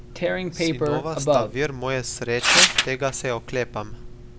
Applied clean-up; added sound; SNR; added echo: none; Tearing; -4 dB; none.